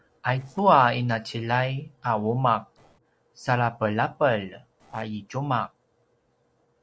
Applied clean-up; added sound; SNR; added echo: neural separator model SepFormer DNS4.